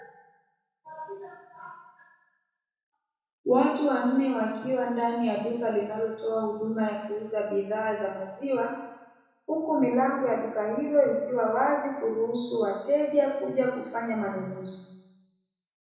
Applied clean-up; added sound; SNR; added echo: none; none; none; reverberation time 1.0 s.